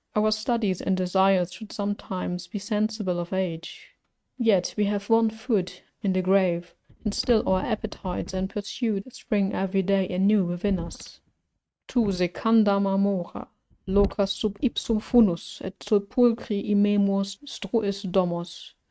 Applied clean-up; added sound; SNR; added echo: neural mask model RNNoise.